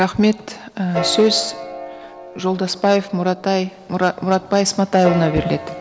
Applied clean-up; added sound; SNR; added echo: none; Piano; 11 dB; none.